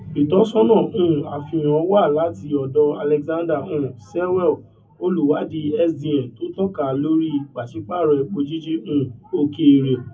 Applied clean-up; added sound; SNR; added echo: none; none; none; reverberation time 0.3 s.